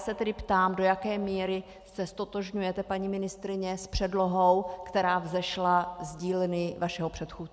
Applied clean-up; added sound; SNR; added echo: none; none; none; none.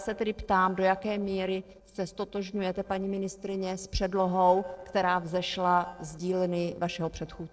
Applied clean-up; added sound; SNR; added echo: neural separator model SepFormer DNS4.